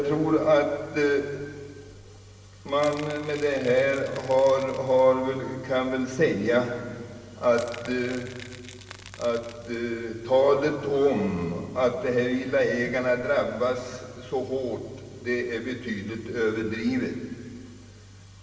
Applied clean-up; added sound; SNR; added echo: none; Crackle / Crushing; 20 dB; reverberation time 2.0 s.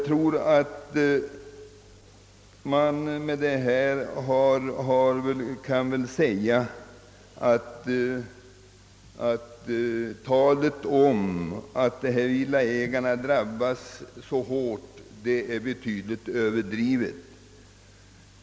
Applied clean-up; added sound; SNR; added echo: none; none; none; none.